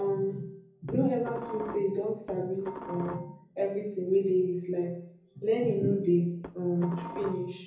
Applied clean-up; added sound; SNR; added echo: none; Dishes, pots, and pans; 12 dB; reverberation time 0.7 s.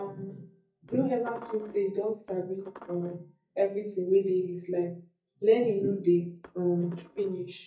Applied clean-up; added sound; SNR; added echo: neural mask model DeepFilterNet 3.